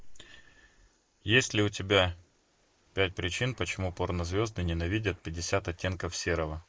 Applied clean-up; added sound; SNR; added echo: neural mask model Resemble Enhance denoiser.